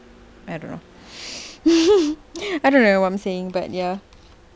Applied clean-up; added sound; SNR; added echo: none; none; none; none.